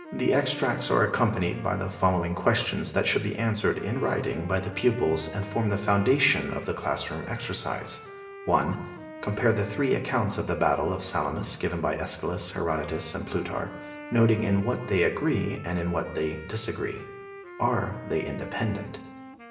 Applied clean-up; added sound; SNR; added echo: none; Wind instrument, woodwind instrument; 15 dB; reverberation time 0.8 s.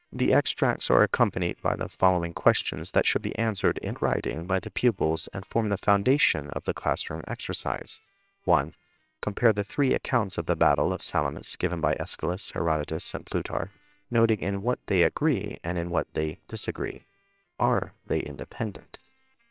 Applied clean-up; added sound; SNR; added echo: neural separator model SepFormer WHAMR!.